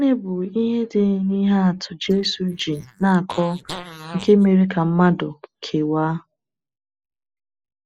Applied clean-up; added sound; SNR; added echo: neural mask model Resemble Enhance denoiser.